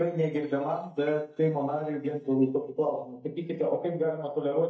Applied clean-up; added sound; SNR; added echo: neural mask model DeepFilterNet 3.